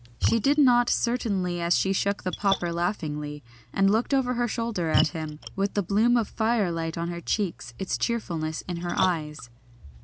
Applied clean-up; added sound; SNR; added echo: none; Splash, splatter; 10 dB; none.